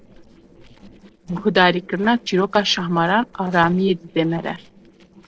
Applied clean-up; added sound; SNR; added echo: neural separator model SepFormer DNS4.